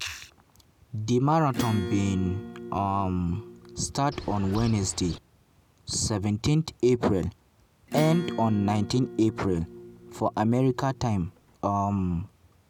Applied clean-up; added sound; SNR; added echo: none; Acoustic guitar / Strum + Bird; 10 dB; none.